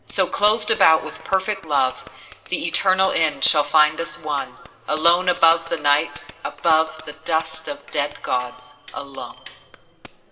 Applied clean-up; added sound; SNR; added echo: none; Bicycle bell; 12 dB; reverberation time 1.5 s.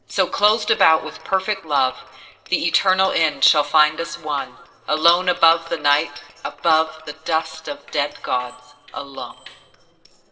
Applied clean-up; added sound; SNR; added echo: neural separator model SepFormer DNS4.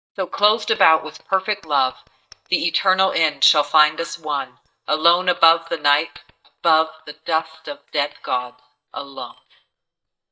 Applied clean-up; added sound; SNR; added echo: neural mask model DeepFilterNet 3.